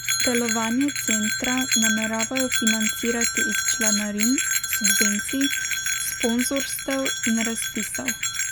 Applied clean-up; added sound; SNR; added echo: none; Bell; -2 dB; none.